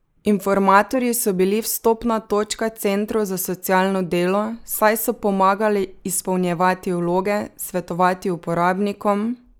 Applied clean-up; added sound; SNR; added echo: neural mask model Resemble Enhance denoiser.